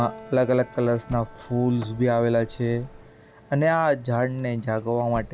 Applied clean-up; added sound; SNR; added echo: none; Piano + Car; 19 dB; none.